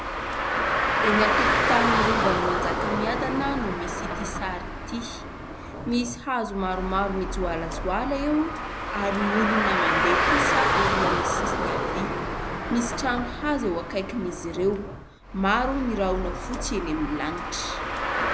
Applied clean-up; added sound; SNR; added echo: none; Car; -2 dB; none.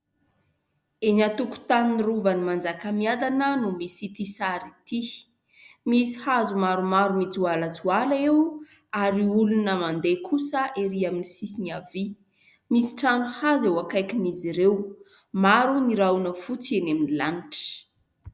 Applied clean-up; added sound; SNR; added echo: none; none; none; none.